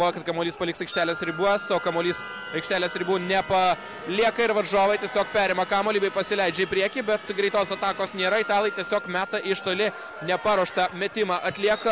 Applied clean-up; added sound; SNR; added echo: none; Wind chime; 17 dB; none.